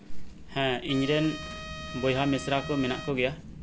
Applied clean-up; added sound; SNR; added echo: none; Trumpet; 13 dB; none.